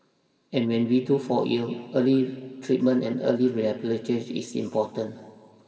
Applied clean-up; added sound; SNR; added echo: none; none; none; reverberation time 1.8 s.